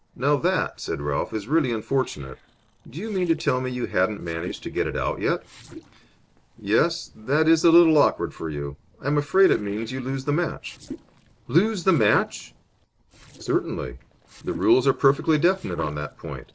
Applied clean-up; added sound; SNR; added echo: neural separator model SepFormer DNS4.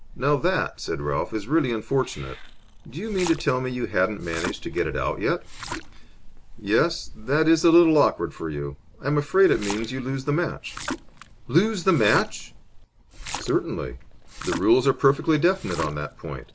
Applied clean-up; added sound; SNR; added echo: none; Meow / Purr + Splash, splatter; 13 dB; none.